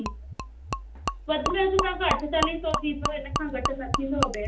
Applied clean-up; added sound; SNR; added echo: none; Gurgling / Liquid; 1 dB; reverberation time 0.3 s.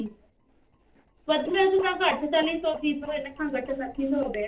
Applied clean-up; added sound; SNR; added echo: neural separator model SepFormer DNS4.